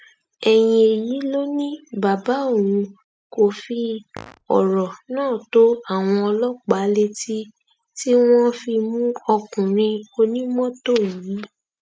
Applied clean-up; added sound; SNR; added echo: neural mask model RNNoise.